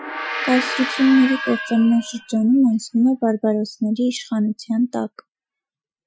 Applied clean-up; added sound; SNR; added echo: classical method Wiener filter.